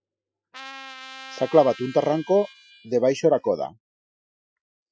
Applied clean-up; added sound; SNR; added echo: classical method Wiener filter.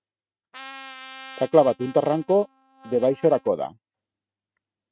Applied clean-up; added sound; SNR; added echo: neural mask model RNNoise.